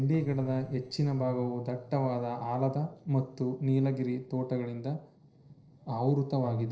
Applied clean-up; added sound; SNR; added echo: neural separator model SepFormer DNS4.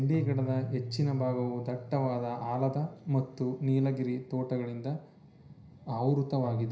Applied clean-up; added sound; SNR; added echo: none; Keyboard (musical); 11 dB; reverberation time 0.5 s.